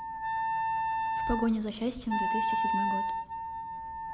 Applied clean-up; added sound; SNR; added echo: none; Wind instrument, woodwind instrument; -4 dB; reverberation time 1.1 s.